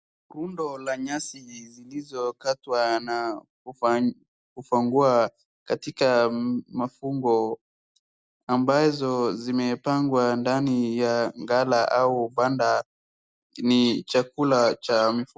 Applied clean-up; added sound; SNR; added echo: none; none; none; none.